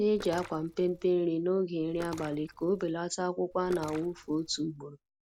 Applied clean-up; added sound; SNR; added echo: none; Splash, splatter; 19 dB; none.